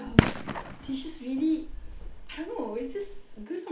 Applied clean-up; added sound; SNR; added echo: none; Fireworks; -3 dB; reverberation time 0.4 s.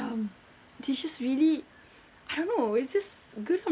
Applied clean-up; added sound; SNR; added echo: none; none; none; none.